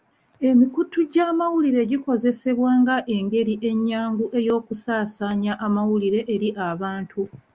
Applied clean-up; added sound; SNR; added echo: none; none; none; none.